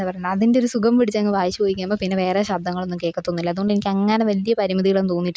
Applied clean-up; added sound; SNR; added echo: none; none; none; none.